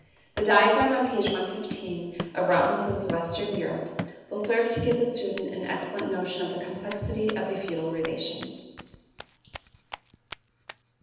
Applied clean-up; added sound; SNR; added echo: none; Run; 14 dB; reverberation time 1.1 s.